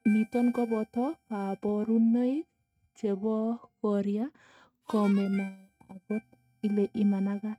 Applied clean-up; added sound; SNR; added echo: neural mask model RNNoise.